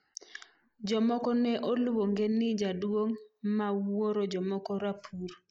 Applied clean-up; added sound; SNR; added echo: neural mask model Resemble Enhance denoiser.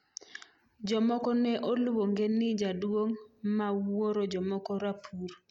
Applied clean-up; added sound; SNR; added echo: none; none; none; none.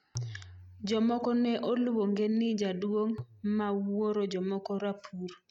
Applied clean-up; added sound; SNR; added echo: neural mask model RNNoise.